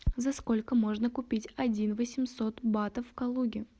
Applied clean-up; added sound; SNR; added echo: none; none; none; none.